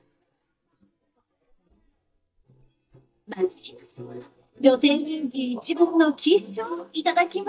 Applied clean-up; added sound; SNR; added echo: neural mask model DeepFilterNet 3.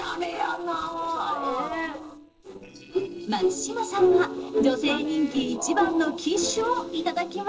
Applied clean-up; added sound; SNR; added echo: neural separator model SepFormer DNS4.